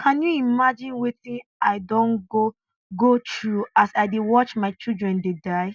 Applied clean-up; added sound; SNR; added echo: none; none; none; none.